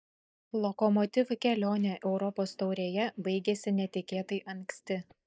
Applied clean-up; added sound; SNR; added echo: neural mask model DeepFilterNet 3.